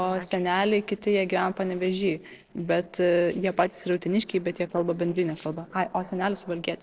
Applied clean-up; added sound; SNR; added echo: neural separator model SepFormer DNS4.